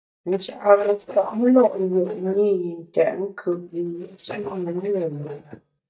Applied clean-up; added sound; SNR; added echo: neural mask model DeepFilterNet 3.